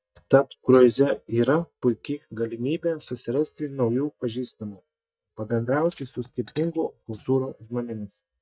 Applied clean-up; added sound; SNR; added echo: neural mask model DeepFilterNet 3.